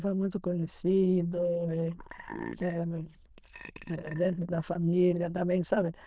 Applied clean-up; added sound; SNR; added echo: neural diffusion model UNIVERSE++.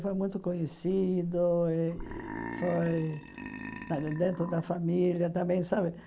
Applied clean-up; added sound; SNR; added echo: none; Burping, eructation; 11 dB; none.